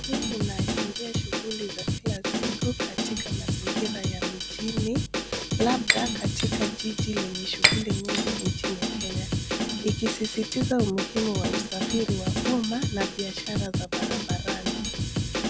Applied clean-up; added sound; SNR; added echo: none; Shatter + Drum kit; -4 dB; none.